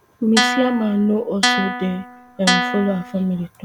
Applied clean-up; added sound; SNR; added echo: none; Guitar; 2 dB; none.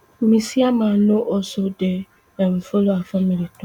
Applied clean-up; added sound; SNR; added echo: none; none; none; none.